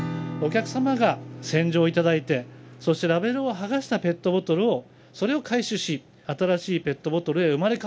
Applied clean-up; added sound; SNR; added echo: none; Acoustic guitar / Strum; 15 dB; none.